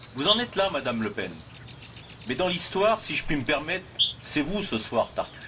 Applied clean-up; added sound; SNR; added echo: none; Insect; -1 dB; reverberation time 0.2 s.